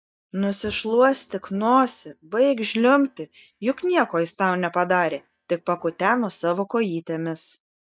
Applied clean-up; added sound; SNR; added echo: neural mask model DeepFilterNet 3.